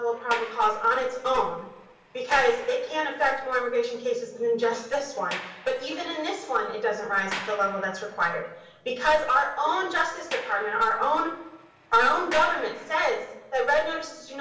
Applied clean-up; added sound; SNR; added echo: none; Sliding door; 16 dB; reverberation time 0.7 s.